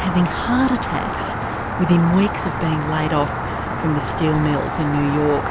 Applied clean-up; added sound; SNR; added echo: none; Rain; 4 dB; none.